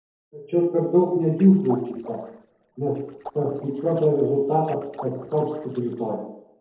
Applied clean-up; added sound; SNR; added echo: neural separator model SepFormer DNS4.